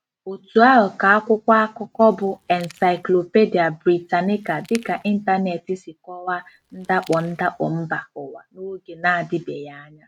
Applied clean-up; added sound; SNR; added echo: neural mask model RNNoise.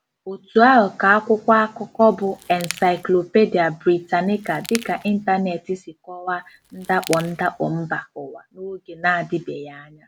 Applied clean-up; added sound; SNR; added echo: none; Crackle; 17 dB; none.